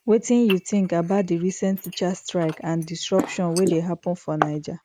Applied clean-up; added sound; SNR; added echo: neural mask model Resemble Enhance denoiser.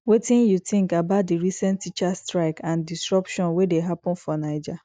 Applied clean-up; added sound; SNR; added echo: none; none; none; none.